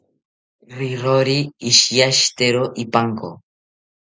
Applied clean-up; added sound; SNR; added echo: none; none; none; none.